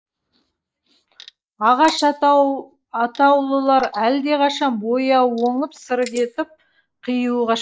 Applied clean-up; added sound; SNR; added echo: neural mask model Resemble Enhance denoiser.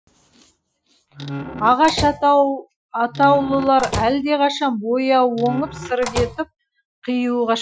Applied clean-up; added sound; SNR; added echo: classical method Wiener filter.